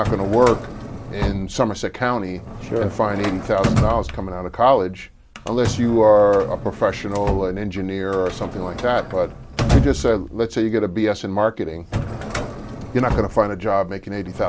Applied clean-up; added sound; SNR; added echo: none; Drawer open or close; 6 dB; none.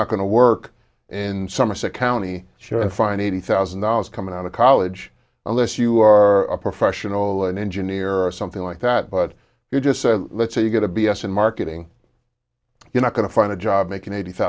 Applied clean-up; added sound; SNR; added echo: none; none; none; none.